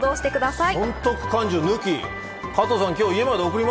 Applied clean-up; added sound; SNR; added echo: none; Aircraft; 18 dB; none.